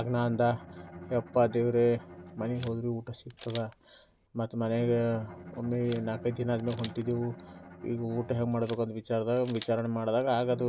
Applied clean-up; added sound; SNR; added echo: none; Bowed string instrument + Camera; 16 dB; none.